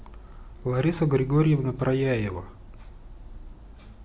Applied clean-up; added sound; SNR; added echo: none; none; none; none.